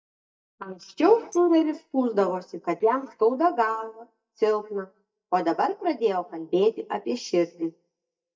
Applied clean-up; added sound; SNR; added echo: neural mask model DeepFilterNet 3.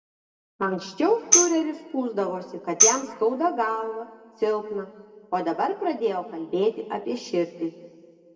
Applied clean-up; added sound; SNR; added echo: none; Tambourine; -1 dB; reverberation time 1.6 s.